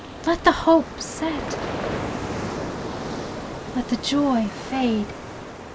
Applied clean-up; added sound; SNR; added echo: none; Ocean; 6 dB; none.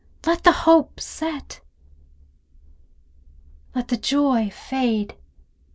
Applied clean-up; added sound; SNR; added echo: none; none; none; none.